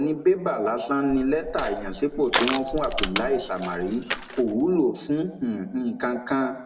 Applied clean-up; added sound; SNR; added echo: none; Crushing; 4 dB; reverberation time 0.6 s.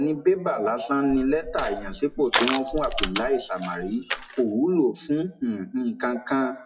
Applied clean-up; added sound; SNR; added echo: classical method WPE with log-MMSE.